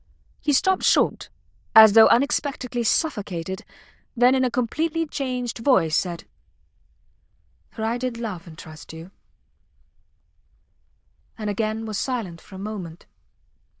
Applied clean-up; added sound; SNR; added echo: neural diffusion model UNIVERSE++.